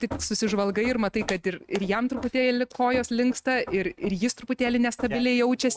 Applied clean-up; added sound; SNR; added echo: neural mask model RNNoise.